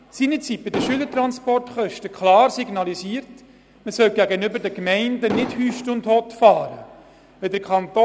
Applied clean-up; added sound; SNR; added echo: none; Explosion; 7 dB; none.